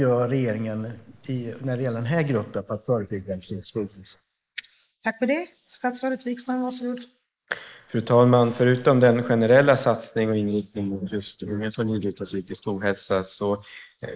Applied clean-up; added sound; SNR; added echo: neural mask model Resemble Enhance denoiser.